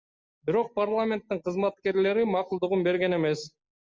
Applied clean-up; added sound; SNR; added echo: none; none; none; none.